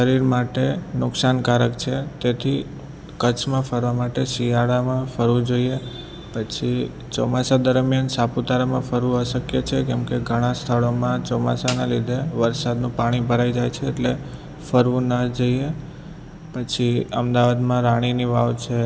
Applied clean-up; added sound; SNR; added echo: none; Snare drum; 16 dB; none.